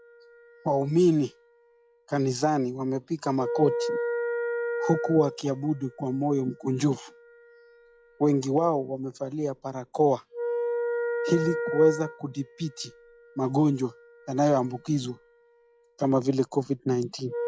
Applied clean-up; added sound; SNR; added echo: classical method log-MMSE.